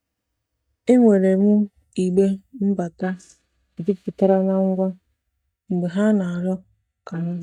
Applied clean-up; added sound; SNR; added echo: neural mask model DeepFilterNet 3.